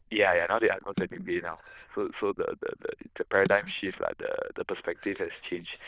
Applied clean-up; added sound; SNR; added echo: neural diffusion model UNIVERSE++.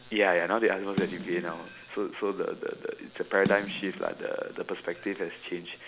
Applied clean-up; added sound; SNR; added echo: none; Snare drum; 10 dB; none.